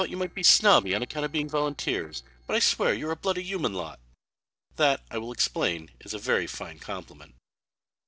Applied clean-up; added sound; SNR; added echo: neural separator model SepFormer DNS4.